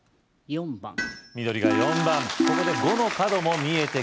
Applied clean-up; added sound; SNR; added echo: none; Tools; 17 dB; none.